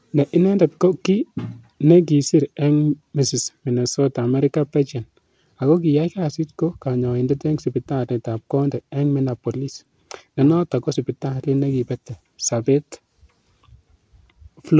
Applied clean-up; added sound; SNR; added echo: none; none; none; none.